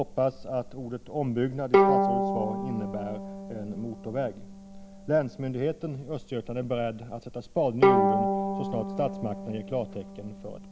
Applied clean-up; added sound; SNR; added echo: none; Bowed string instrument; -2 dB; none.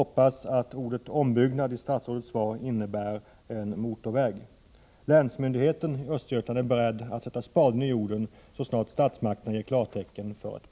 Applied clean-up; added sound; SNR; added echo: none; none; none; none.